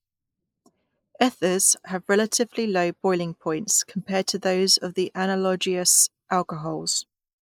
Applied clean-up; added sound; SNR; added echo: neural mask model Resemble Enhance denoiser.